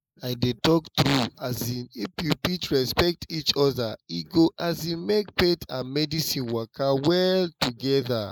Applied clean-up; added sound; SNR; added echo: neural mask model Resemble Enhance denoiser.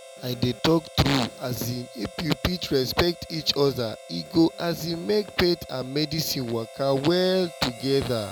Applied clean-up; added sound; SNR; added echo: none; Harmonica; 18 dB; none.